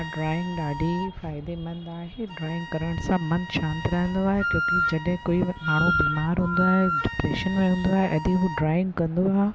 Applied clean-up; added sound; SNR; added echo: none; Wind instrument, woodwind instrument; 6 dB; none.